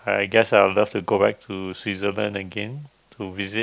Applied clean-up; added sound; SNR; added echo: none; none; none; none.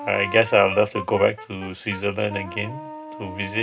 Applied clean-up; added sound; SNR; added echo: none; Wind instrument, woodwind instrument; 14 dB; reverberation time 0.2 s.